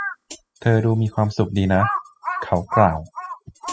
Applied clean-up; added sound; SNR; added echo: classical method spectral subtraction.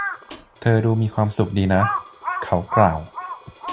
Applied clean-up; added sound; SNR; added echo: none; Hi-hat + Crow; 8 dB; none.